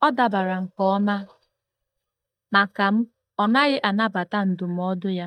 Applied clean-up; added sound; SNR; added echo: neural mask model DeepFilterNet 3.